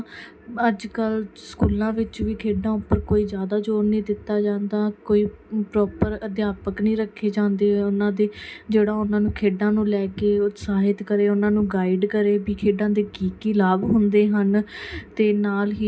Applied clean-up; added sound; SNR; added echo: none; none; none; reverberation time 0.3 s.